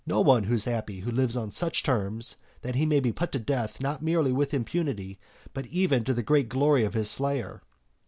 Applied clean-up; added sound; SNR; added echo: none; none; none; none.